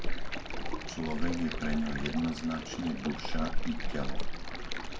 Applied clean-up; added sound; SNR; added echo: none; Stream; -5 dB; reverberation time 0.7 s.